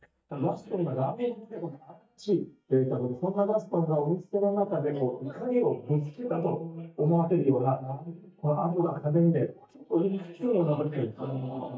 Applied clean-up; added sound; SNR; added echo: neural mask model DeepFilterNet 3.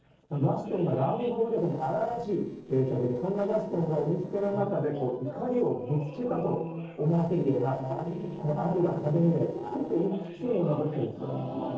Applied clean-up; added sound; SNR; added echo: neural separator model SepFormer DNS4.